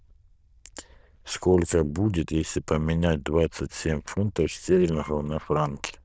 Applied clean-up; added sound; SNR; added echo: neural diffusion model UNIVERSE++.